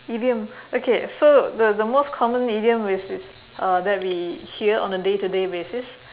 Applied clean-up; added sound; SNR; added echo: none; none; none; none.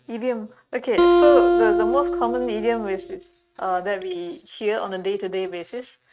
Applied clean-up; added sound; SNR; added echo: neural mask model RNNoise.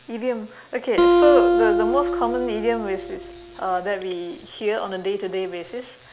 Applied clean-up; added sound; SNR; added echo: none; Acoustic guitar; -3 dB; none.